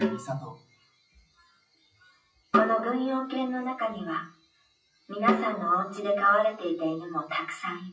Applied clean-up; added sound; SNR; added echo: classical method WPE with log-MMSE.